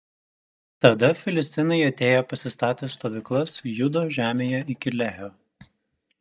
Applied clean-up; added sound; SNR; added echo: neural mask model DeepFilterNet 3.